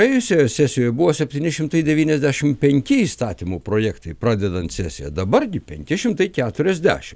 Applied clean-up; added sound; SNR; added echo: none; none; none; none.